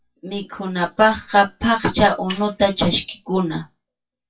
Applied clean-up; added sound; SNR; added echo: classical method WPE with log-MMSE.